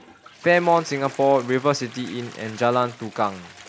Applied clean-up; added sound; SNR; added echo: none; Toilet flush; 19 dB; none.